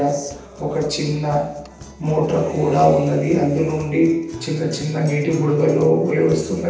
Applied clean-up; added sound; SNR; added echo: none; Guitar; 18 dB; reverberation time 0.9 s.